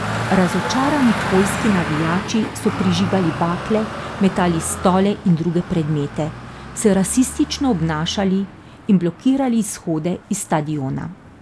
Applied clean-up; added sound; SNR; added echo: none; Traffic noise, roadway noise; 8 dB; none.